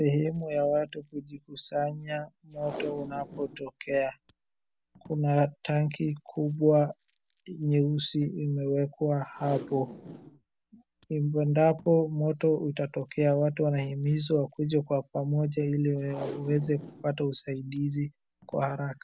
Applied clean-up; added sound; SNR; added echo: none; Packing tape, duct tape; 19 dB; none.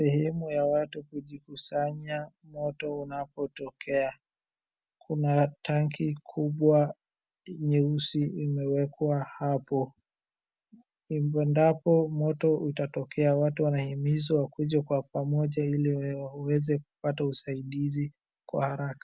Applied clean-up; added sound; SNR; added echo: none; none; none; none.